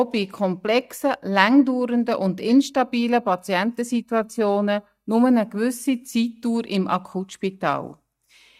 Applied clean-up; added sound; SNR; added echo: neural mask model DeepFilterNet 3.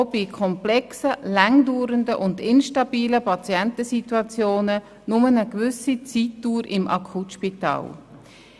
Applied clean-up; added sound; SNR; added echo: none; none; none; none.